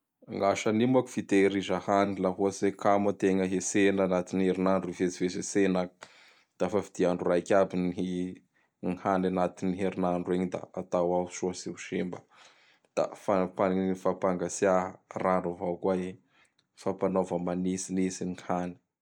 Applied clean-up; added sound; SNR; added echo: none; none; none; none.